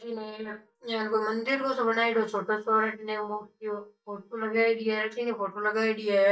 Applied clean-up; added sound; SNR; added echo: neural mask model DeepFilterNet 3.